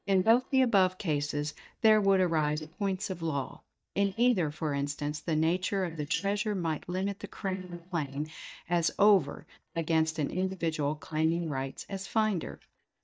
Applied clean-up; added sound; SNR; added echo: neural mask model DeepFilterNet 3.